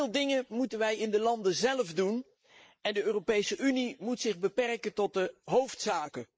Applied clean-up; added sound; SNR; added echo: neural mask model Resemble Enhance denoiser.